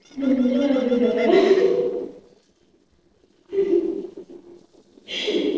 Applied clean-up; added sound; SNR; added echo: neural separator model SepFormer DNS4.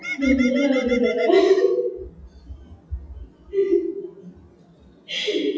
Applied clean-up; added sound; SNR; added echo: classical method WPE with log-MMSE.